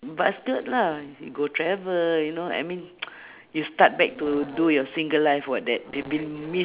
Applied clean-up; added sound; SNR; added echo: none; none; none; none.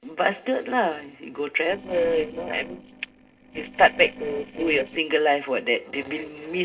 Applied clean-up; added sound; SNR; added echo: neural separator model SepFormer DNS4.